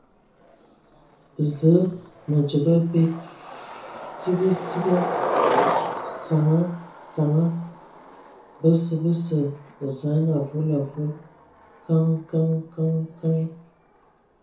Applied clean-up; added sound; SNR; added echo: none; Skateboard; 8 dB; reverberation time 0.7 s.